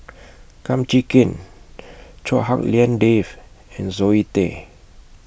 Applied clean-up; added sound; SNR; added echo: none; none; none; none.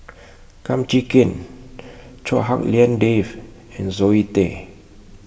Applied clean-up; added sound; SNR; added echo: none; none; none; reverberation time 2.8 s.